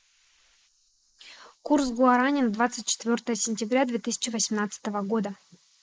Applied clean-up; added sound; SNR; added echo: neural mask model Resemble Enhance denoiser.